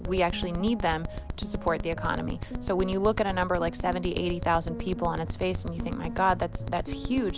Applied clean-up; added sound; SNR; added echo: none; Alarm; 8 dB; none.